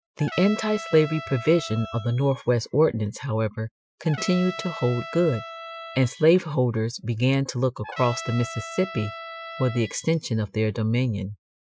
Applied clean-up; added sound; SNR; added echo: classical method Wiener filter.